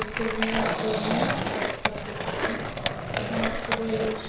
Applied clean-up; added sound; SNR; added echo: none; Skateboard; -3 dB; reverberation time 0.6 s.